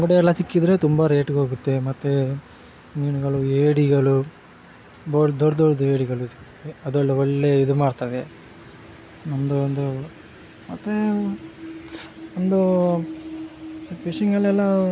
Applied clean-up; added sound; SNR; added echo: none; none; none; none.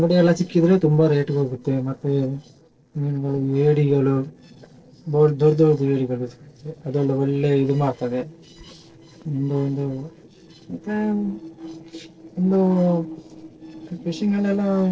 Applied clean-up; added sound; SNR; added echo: neural separator model SepFormer DNS4.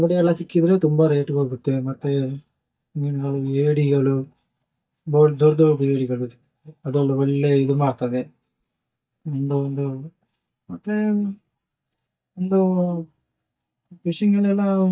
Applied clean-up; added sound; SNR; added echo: neural mask model DeepFilterNet 3.